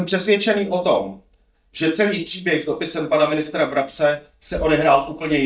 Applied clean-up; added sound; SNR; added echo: neural mask model DeepFilterNet 3.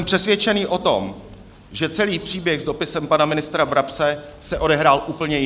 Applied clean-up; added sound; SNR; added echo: none; none; none; none.